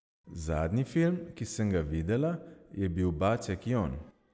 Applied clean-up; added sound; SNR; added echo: none; none; none; none.